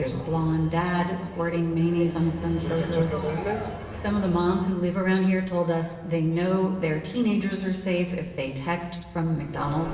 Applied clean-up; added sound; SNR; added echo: none; Bowed string instrument; 19 dB; reverberation time 1.2 s.